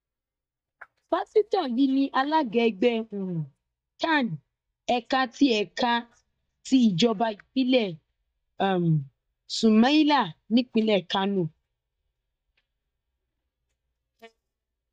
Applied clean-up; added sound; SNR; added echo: neural mask model DeepFilterNet 3.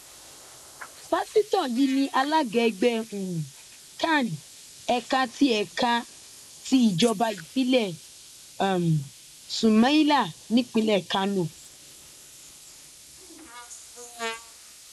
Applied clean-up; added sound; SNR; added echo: neural mask model Resemble Enhance denoiser.